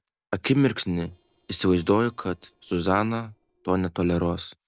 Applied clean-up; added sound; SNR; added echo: neural separator model SepFormer DNS4.